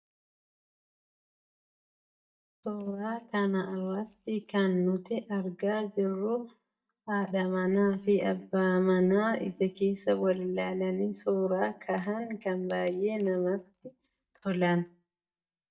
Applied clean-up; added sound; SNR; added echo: neural mask model DeepFilterNet 3.